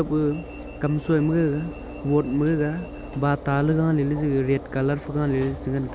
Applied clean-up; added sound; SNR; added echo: none; Alarm / Engine / Train; 12 dB; none.